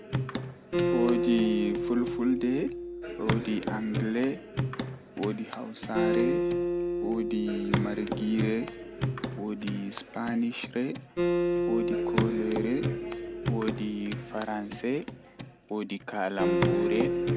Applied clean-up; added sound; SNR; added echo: none; Acoustic guitar + Hands / Wood; -2 dB; none.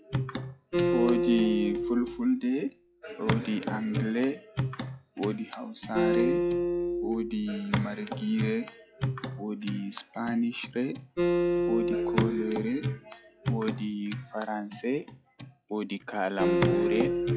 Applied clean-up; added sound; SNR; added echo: classical method log-MMSE.